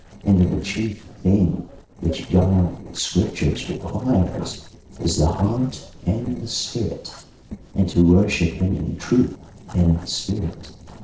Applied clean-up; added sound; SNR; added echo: neural separator model SepFormer DNS4.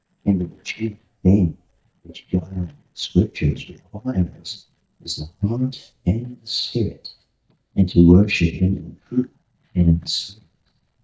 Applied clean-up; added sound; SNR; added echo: neural mask model DeepFilterNet 3.